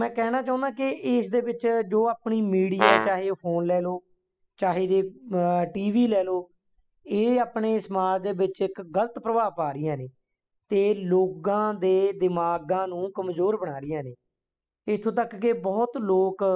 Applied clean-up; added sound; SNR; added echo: classical method spectral subtraction.